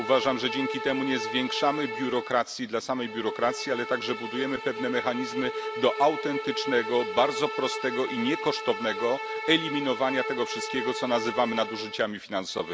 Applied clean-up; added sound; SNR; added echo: none; Bowed string instrument; 6 dB; none.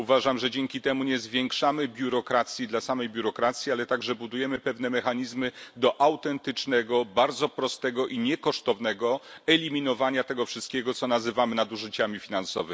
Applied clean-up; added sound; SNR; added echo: none; none; none; none.